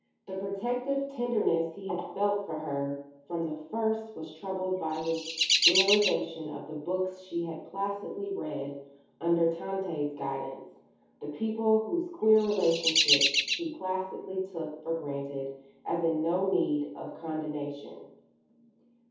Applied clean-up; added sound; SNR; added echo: none; Chirp, tweet; -1 dB; reverberation time 0.7 s.